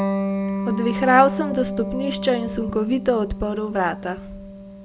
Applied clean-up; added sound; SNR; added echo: none; Electric guitar; 5 dB; none.